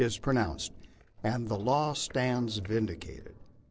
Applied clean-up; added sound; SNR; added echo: neural separator model SepFormer DNS4.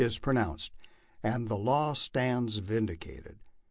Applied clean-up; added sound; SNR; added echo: none; none; none; none.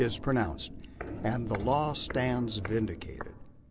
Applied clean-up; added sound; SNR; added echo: none; Walk, footsteps; 9 dB; none.